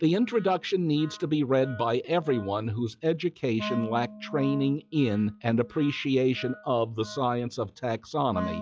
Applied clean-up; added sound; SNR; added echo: classical method log-MMSE.